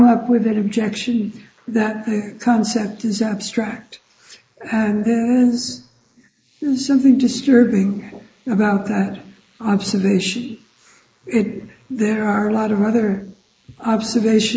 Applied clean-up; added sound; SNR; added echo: neural mask model Resemble Enhance denoiser.